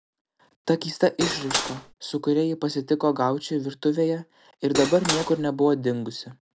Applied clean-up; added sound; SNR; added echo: none; Cutlery, silverware / Dishes, pots, and pans; 3 dB; none.